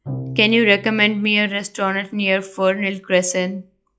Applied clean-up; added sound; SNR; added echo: classical method log-MMSE.